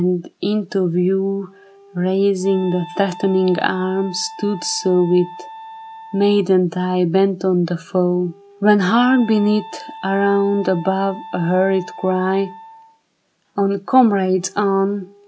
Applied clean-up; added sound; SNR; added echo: none; Wind instrument, woodwind instrument; 19 dB; none.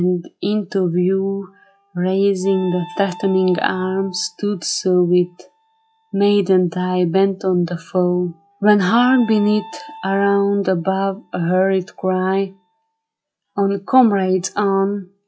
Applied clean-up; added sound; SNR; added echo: classical method log-MMSE.